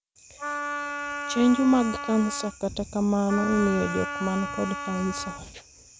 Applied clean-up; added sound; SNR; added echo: none; Wind instrument, woodwind instrument; 7 dB; none.